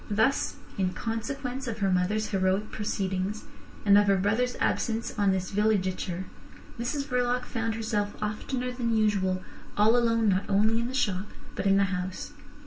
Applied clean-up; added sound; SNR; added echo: none; none; none; reverberation time 0.2 s.